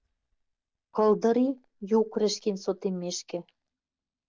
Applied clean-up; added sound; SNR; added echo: neural mask model DeepFilterNet 3.